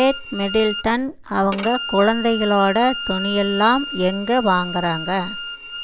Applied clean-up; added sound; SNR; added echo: none; Bowed string instrument; 10 dB; none.